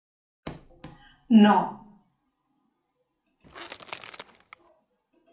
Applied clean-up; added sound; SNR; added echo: none; Crushing / Wood; 17 dB; reverberation time 0.4 s.